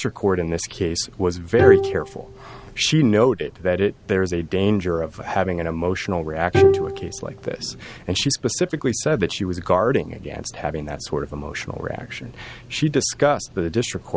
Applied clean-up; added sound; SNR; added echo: none; Bowed string instrument; 1 dB; none.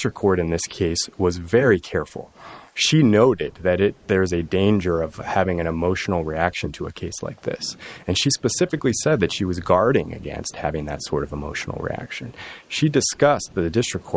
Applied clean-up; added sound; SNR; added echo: neural mask model Resemble Enhance denoiser.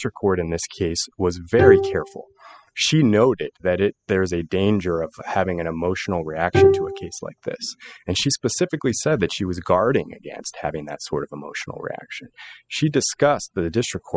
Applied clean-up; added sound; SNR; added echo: classical method spectral subtraction.